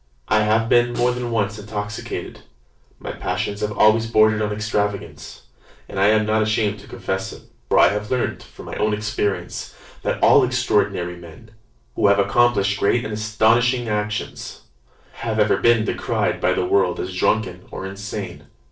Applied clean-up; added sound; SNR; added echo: neural separator model SepFormer DNS4.